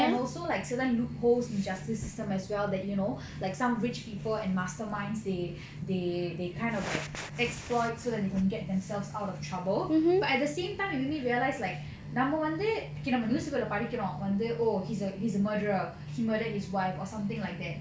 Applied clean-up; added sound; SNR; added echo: none; none; none; none.